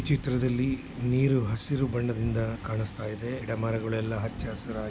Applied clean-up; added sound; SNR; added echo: none; none; none; none.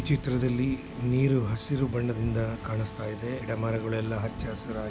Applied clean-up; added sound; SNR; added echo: none; Brass instrument; 19 dB; none.